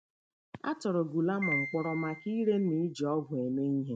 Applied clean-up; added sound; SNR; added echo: neural mask model RNNoise.